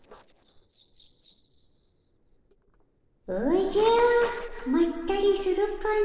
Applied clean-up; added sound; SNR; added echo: neural separator model SepFormer DNS4.